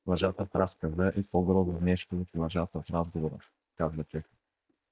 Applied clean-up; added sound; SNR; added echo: neural mask model DeepFilterNet 3.